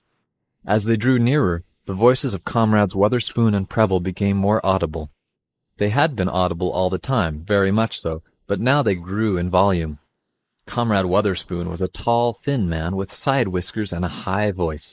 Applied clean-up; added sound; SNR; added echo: neural mask model Resemble Enhance denoiser.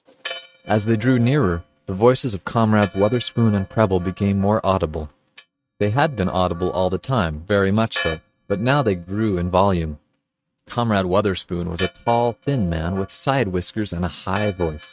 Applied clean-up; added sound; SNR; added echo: neural mask model RNNoise.